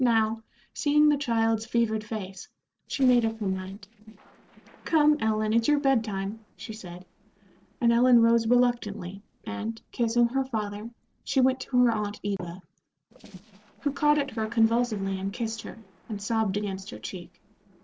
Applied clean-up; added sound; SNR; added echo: neural separator model SepFormer DNS4.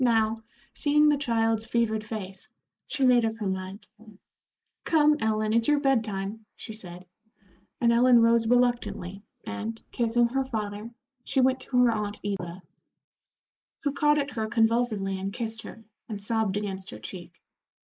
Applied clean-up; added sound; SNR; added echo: neural mask model Resemble Enhance denoiser.